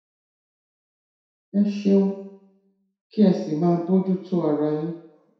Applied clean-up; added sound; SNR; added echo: none; none; none; reverberation time 0.7 s.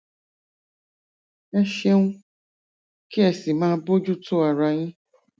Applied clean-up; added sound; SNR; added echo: none; none; none; none.